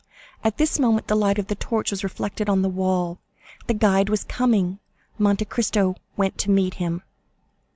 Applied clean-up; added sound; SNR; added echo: none; none; none; none.